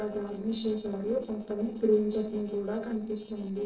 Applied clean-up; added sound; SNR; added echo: neural separator model SepFormer DNS4.